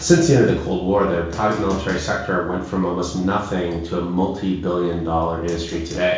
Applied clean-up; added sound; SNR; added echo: none; none; none; reverberation time 0.6 s.